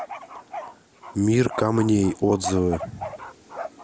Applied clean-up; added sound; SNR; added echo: neural mask model Resemble Enhance denoiser.